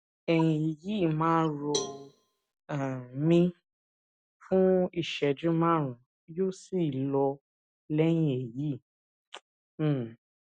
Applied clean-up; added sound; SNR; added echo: none; Cowbell; 12 dB; none.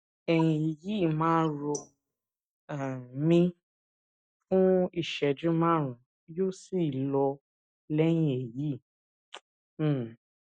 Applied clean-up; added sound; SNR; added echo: neural mask model DeepFilterNet 3.